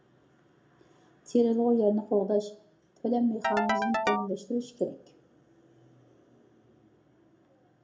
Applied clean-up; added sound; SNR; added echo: none; Ringtone / Keyboard (musical); 1 dB; reverberation time 0.4 s.